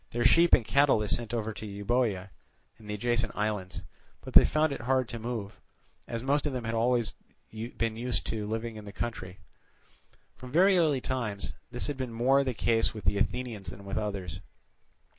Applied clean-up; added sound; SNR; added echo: none; none; none; none.